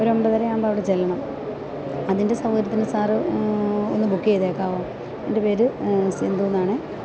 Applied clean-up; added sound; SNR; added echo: none; none; none; none.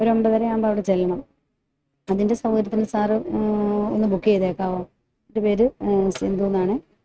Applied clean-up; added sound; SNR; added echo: neural mask model RNNoise.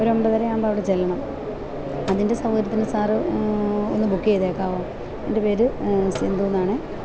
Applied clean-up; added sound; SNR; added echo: none; Sink (filling or washing); 15 dB; none.